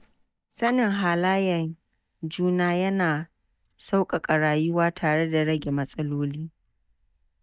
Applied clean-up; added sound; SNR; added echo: neural mask model DeepFilterNet 3.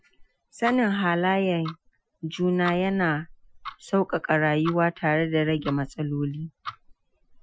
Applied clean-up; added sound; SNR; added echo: classical method Wiener filter.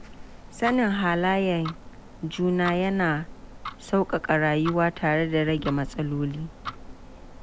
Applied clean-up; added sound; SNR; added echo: none; Tick-tock; 14 dB; none.